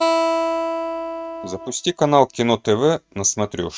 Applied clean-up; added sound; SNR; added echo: neural mask model RNNoise.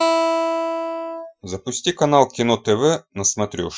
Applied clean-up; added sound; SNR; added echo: classical method Wiener filter.